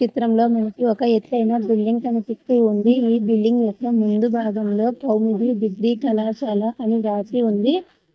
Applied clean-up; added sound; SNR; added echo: neural mask model DeepFilterNet 3.